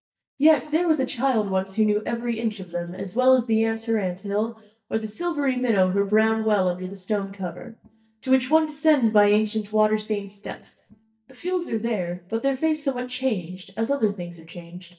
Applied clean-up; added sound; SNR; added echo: neural mask model DeepFilterNet 3.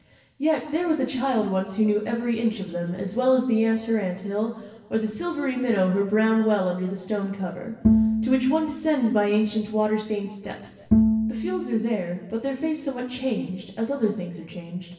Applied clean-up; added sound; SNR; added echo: none; Bowed string instrument; 0 dB; reverberation time 1.0 s.